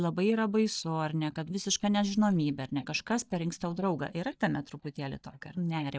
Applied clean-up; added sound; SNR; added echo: neural mask model DeepFilterNet 3.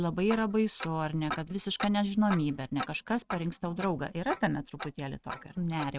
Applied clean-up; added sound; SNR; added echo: neural mask model RNNoise.